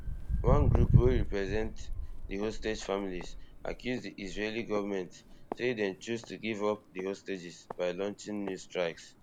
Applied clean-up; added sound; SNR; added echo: none; Walk, footsteps; -2 dB; none.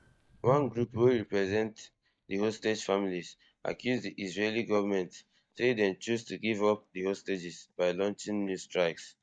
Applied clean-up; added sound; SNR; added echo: neural mask model DeepFilterNet 3.